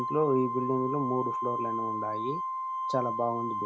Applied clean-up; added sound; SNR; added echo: none; Organ; 1 dB; none.